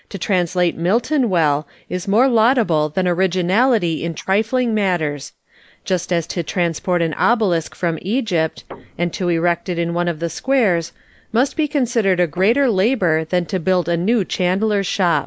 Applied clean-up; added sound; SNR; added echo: neural mask model Resemble Enhance denoiser.